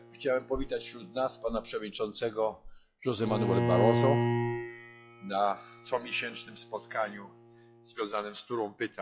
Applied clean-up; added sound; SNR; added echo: classical method log-MMSE.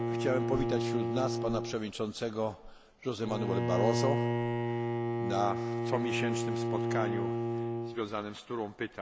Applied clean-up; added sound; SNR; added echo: none; Bowed string instrument; -2 dB; none.